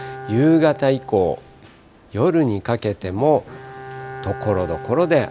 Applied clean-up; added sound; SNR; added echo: none; Bowed string instrument; 16 dB; none.